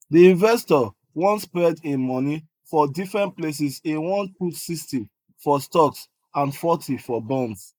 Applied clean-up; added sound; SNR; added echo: neural mask model Resemble Enhance denoiser.